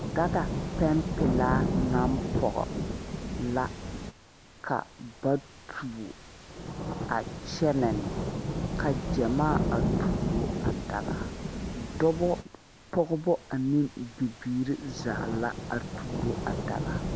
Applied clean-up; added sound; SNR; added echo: none; Rain / Thunderstorm; 1 dB; none.